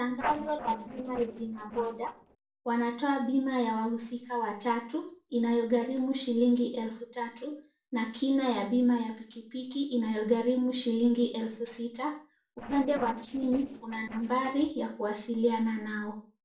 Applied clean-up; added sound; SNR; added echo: neural separator model SepFormer DNS4.